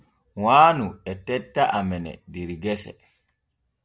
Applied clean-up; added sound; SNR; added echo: none; none; none; none.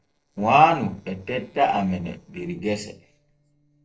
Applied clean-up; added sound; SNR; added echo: neural separator model SepFormer DNS4.